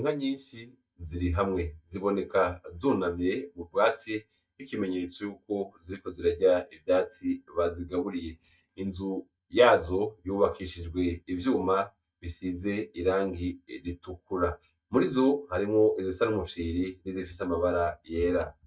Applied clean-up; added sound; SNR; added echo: neural mask model DeepFilterNet 3.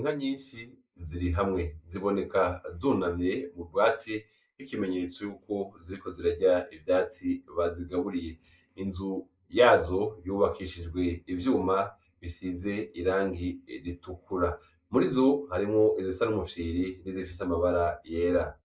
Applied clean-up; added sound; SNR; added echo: neural mask model Resemble Enhance denoiser.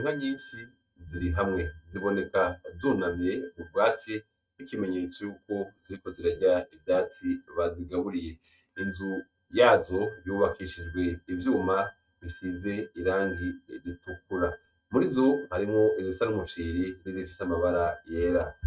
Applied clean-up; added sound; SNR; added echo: neural mask model RNNoise.